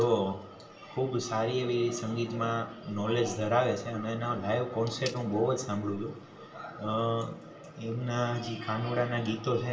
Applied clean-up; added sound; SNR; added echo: none; none; none; reverberation time 0.8 s.